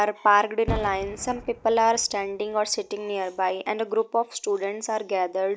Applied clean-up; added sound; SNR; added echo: none; Boom; 13 dB; none.